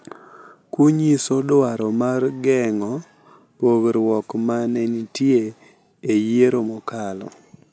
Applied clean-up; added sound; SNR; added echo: none; none; none; none.